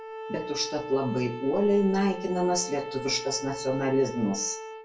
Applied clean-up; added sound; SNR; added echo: none; Bowed string instrument; 10 dB; reverberation time 0.3 s.